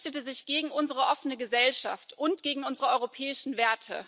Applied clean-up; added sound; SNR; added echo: none; none; none; none.